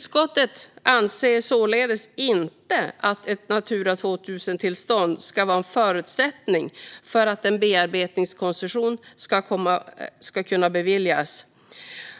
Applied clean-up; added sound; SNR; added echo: none; none; none; none.